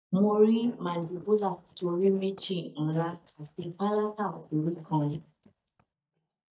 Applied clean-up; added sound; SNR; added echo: neural mask model DeepFilterNet 3.